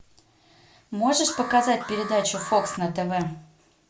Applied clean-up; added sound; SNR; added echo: none; Alarm; 10 dB; none.